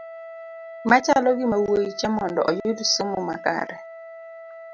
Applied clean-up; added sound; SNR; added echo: none; Wind instrument, woodwind instrument; 15 dB; none.